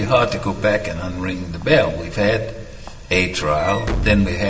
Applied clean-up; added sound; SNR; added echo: none; Walk, footsteps / Slam; 11 dB; reverberation time 2.1 s.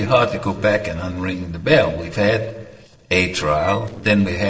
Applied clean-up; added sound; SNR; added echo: neural separator model SepFormer DNS4.